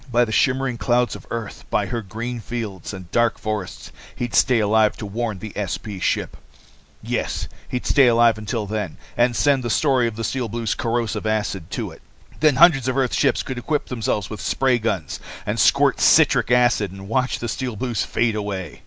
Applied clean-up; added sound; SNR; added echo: none; none; none; none.